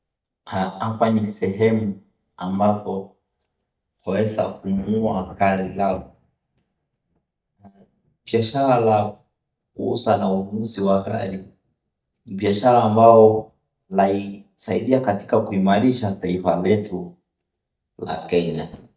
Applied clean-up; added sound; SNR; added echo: neural mask model DeepFilterNet 3.